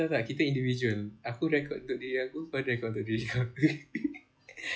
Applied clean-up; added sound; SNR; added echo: classical method log-MMSE.